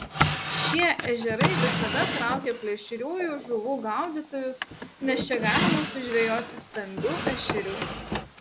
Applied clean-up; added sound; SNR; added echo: none; Drawer open or close; 1 dB; none.